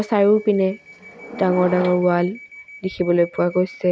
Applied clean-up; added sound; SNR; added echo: none; Subway, metro, underground / Door; 16 dB; none.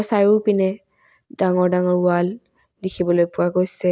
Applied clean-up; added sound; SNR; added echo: none; none; none; none.